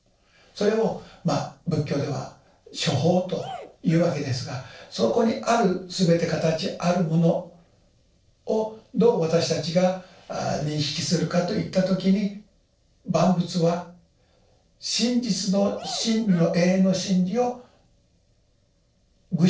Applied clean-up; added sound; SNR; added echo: neural separator model SepFormer DNS4.